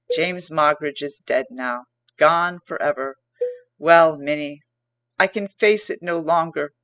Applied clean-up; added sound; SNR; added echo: classical method spectral subtraction.